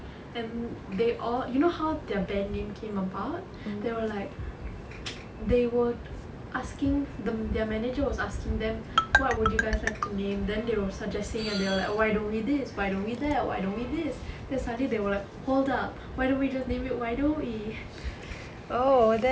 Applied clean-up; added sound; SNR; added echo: none; Marimba, xylophone; -1 dB; none.